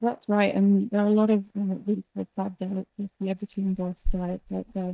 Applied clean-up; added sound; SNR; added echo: neural mask model DeepFilterNet 3.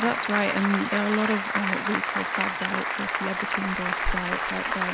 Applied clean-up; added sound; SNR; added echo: none; Applause; -1 dB; none.